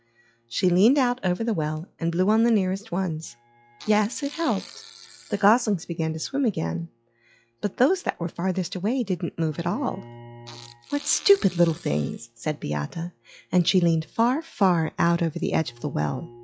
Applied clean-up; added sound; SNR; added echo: classical method log-MMSE.